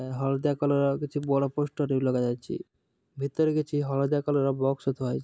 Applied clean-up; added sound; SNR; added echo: none; none; none; none.